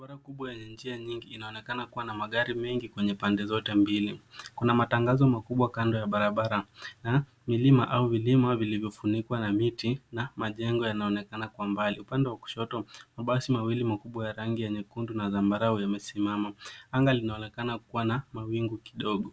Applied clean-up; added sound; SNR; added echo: none; none; none; none.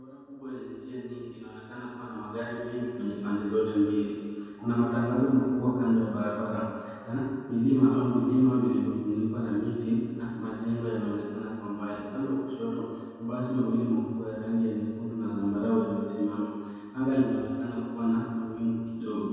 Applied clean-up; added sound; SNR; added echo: none; none; none; reverberation time 2.2 s.